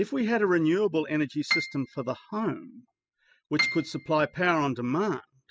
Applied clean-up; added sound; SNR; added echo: classical method spectral subtraction.